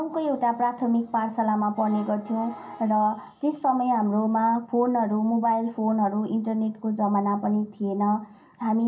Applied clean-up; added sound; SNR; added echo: none; none; none; reverberation time 0.3 s.